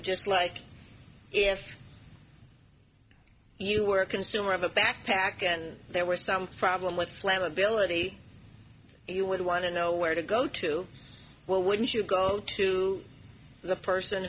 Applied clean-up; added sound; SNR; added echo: none; Tambourine; 5 dB; none.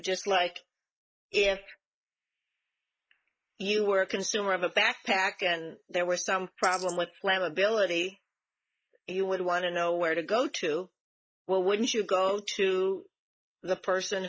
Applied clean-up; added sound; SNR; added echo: neural mask model Resemble Enhance denoiser.